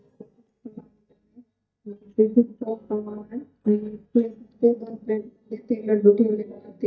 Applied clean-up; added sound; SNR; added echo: neural mask model DeepFilterNet 3.